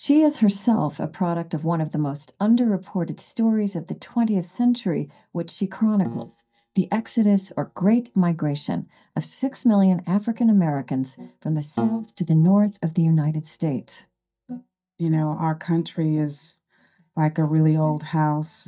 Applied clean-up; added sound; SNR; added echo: neural mask model DeepFilterNet 3.